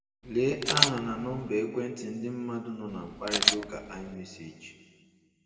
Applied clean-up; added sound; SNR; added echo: none; Camera; -3 dB; reverberation time 1.8 s.